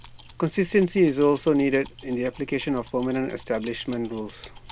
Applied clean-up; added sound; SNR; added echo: none; Keys jangling; 6 dB; none.